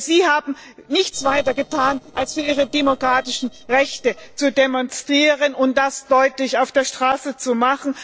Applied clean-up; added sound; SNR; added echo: neural separator model SepFormer DNS4.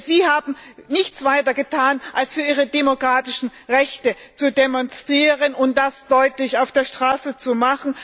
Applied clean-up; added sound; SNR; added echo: none; none; none; none.